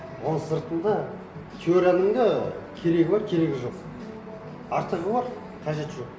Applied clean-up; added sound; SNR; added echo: none; none; none; none.